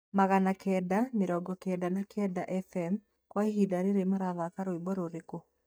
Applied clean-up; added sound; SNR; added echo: neural mask model DeepFilterNet 3.